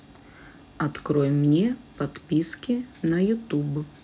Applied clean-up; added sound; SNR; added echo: none; none; none; none.